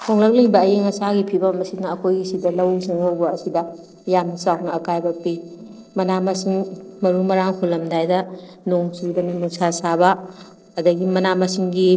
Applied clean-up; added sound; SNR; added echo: neural separator model SepFormer DNS4.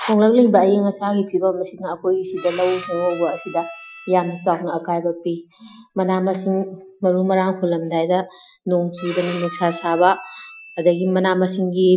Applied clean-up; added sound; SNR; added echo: classical method Wiener filter.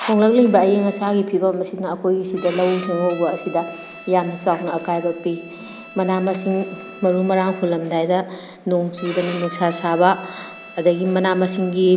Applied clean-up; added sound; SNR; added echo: none; Bowed string instrument; 18 dB; none.